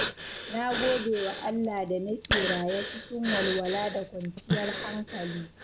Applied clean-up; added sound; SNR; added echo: none; Breathing; 3 dB; none.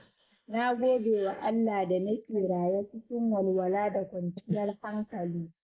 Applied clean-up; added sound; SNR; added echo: neural mask model Resemble Enhance denoiser.